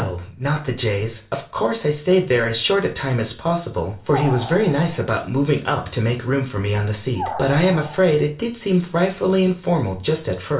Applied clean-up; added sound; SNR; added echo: none; Animal; 11 dB; reverberation time 0.4 s.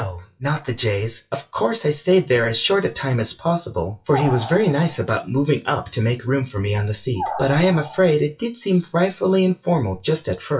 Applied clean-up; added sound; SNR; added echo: classical method WPE with log-MMSE.